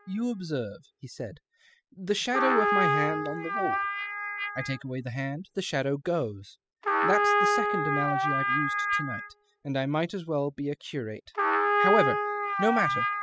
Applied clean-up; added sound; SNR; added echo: classical method spectral subtraction.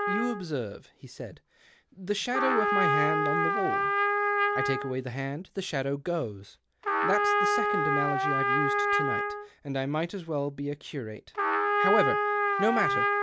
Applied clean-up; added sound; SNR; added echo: none; Trumpet; -4 dB; none.